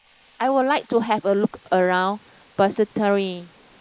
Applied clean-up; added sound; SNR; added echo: neural mask model Resemble Enhance denoiser.